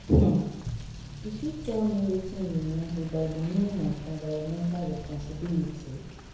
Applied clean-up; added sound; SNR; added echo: none; Motor vehicle (road) / Rain; 12 dB; reverberation time 1.0 s.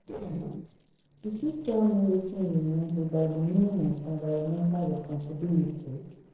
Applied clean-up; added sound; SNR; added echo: neural separator model SepFormer DNS4.